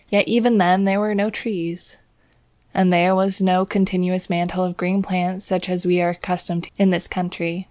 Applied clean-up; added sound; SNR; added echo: none; none; none; none.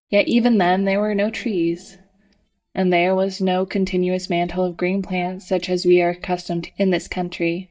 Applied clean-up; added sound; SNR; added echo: neural mask model DeepFilterNet 3.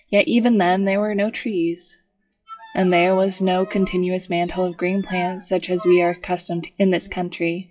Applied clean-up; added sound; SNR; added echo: classical method WPE with log-MMSE.